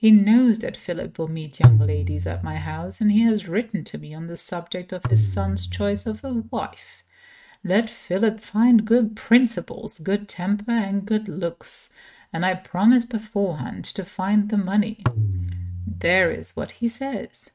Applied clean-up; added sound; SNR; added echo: neural mask model RNNoise.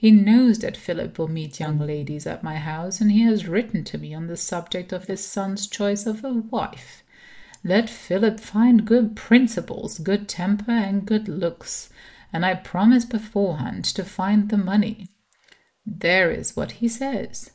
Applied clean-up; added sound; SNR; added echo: neural mask model Resemble Enhance denoiser.